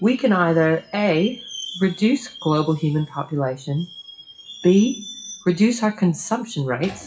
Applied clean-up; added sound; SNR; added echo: classical method WPE with log-MMSE.